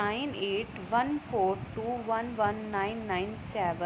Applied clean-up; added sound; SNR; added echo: none; none; none; none.